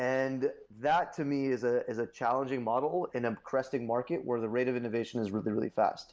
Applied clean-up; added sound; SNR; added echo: none; none; none; none.